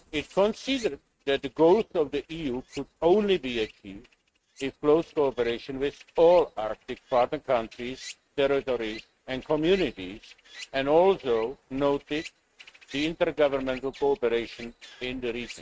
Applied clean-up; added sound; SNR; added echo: neural mask model RNNoise.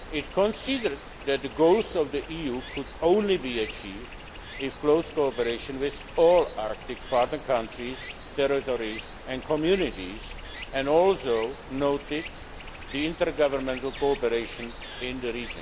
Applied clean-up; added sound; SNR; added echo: none; Stream; 12 dB; none.